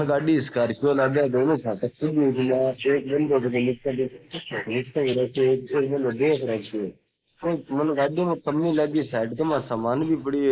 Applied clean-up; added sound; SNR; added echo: neural mask model Resemble Enhance denoiser.